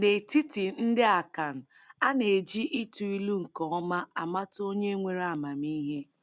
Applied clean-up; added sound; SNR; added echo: none; none; none; none.